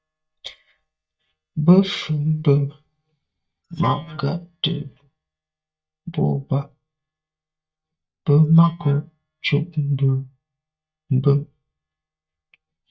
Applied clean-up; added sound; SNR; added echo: neural mask model DeepFilterNet 3.